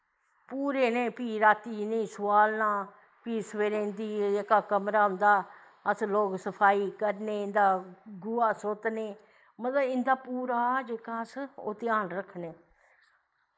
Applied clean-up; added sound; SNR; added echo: neural mask model Resemble Enhance denoiser.